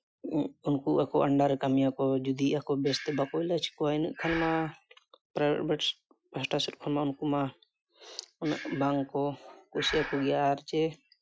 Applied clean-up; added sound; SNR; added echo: classical method Wiener filter.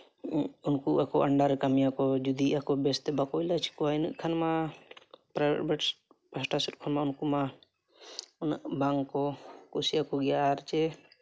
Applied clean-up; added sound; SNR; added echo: none; none; none; none.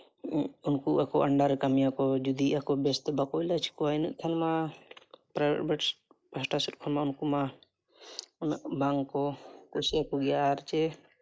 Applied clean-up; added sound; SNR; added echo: neural mask model Resemble Enhance denoiser.